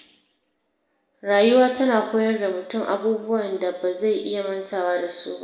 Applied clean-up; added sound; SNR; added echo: none; none; none; reverberation time 0.8 s.